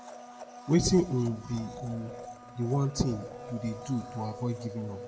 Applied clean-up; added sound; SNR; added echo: none; Domestic sounds, home sounds; 13 dB; reverberation time 1.4 s.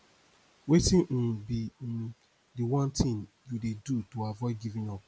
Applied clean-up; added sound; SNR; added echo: none; none; none; none.